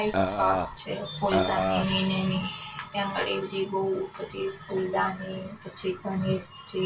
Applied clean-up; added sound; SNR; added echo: none; Burping, eructation; -2 dB; reverberation time 0.2 s.